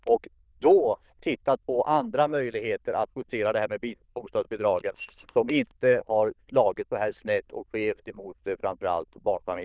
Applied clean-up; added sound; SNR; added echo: neural diffusion model UNIVERSE++.